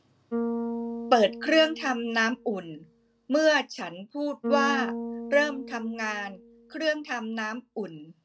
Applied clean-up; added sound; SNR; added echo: none; Bass guitar; 8 dB; none.